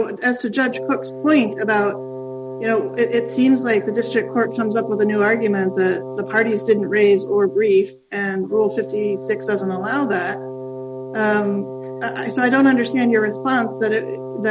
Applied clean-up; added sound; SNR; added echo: none; Wind instrument, woodwind instrument; 11 dB; none.